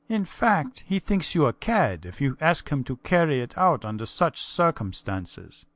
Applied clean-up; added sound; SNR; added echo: none; none; none; none.